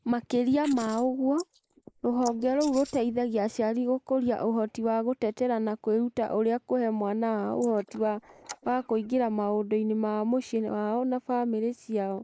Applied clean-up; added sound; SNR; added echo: neural mask model Resemble Enhance denoiser.